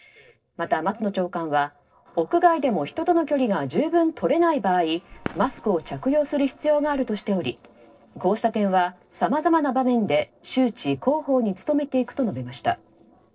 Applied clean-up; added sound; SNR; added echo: neural separator model SepFormer DNS4.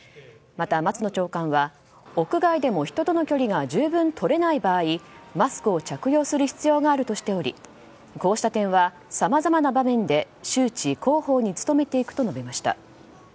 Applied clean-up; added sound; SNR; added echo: none; none; none; none.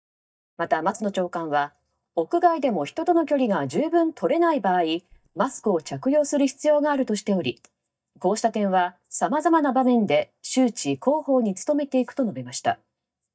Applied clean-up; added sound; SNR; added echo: neural mask model DeepFilterNet 3.